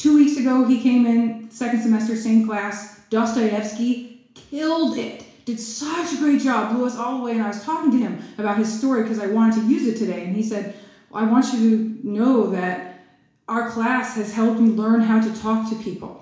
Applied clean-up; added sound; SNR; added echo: none; none; none; reverberation time 0.7 s.